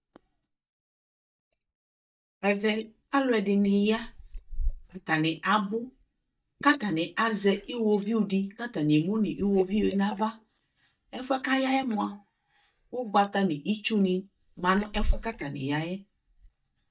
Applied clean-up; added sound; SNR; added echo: neural mask model DeepFilterNet 3.